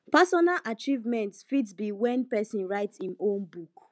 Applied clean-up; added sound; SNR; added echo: none; none; none; none.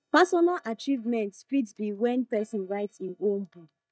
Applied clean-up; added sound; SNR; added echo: neural mask model DeepFilterNet 3.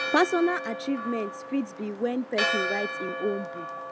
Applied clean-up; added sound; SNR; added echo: none; Church bell; 4 dB; none.